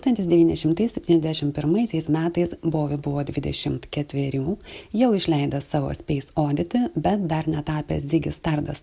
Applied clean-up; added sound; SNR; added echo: none; none; none; none.